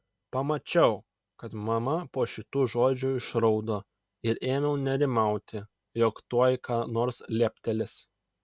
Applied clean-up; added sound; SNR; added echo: none; none; none; none.